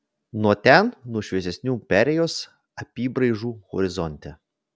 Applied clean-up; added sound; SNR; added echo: none; none; none; none.